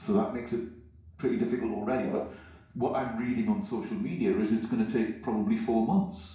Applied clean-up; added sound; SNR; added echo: none; Brass instrument; 11 dB; reverberation time 0.6 s.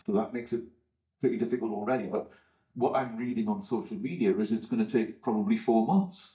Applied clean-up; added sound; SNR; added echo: neural mask model DeepFilterNet 3.